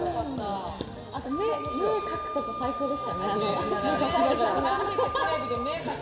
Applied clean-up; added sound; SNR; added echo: none; Wind instrument, woodwind instrument; 7 dB; reverberation time 1.6 s.